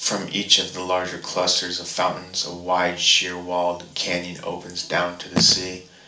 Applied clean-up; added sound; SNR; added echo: none; Telephone; 6 dB; reverberation time 0.4 s.